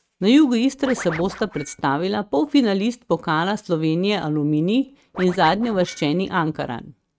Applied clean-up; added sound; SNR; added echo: neural mask model RNNoise.